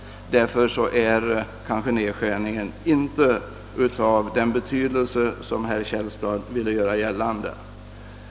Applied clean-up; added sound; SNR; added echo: none; none; none; none.